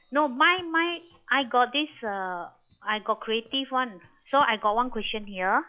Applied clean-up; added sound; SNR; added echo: classical method log-MMSE.